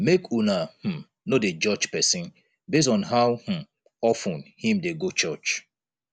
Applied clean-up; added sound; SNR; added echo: none; none; none; none.